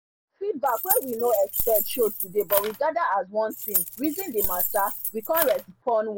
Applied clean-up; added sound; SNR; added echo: none; Keys jangling; 3 dB; none.